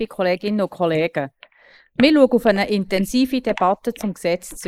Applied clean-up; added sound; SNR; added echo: neural mask model Resemble Enhance denoiser.